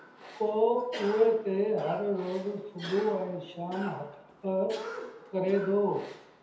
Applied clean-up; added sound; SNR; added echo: none; Cough; 15 dB; reverberation time 0.7 s.